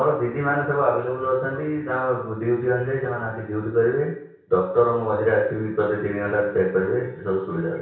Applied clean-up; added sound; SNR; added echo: none; none; none; reverberation time 0.6 s.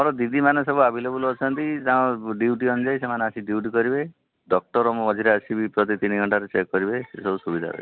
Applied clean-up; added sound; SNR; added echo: none; none; none; none.